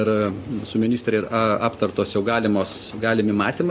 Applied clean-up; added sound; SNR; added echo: none; none; none; none.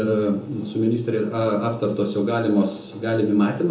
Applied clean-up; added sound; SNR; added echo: none; none; none; reverberation time 1.0 s.